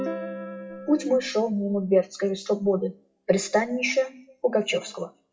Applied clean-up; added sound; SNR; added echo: classical method WPE with log-MMSE.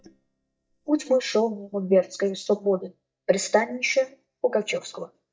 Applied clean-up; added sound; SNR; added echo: neural mask model DeepFilterNet 3.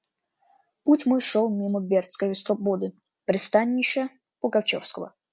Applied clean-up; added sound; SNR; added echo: none; none; none; none.